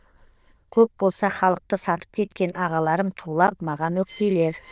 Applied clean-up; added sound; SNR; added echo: neural diffusion model UNIVERSE++.